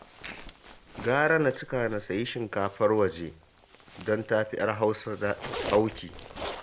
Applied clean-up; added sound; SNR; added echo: none; Zipper (clothing); 14 dB; none.